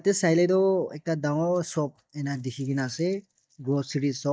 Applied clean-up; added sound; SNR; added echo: neural mask model DeepFilterNet 3.